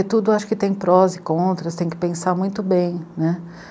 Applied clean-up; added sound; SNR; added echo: none; none; none; none.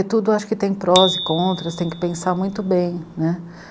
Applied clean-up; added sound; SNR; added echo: none; Bicycle bell; 9 dB; none.